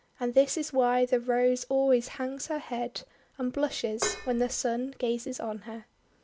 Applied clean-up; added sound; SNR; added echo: none; Dishes, pots, and pans; 7 dB; none.